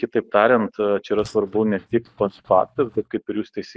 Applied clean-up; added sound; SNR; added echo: neural mask model DeepFilterNet 3.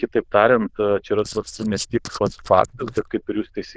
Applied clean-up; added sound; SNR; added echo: neural diffusion model UNIVERSE++.